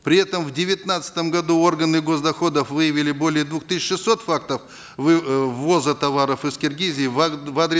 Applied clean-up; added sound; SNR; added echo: none; none; none; none.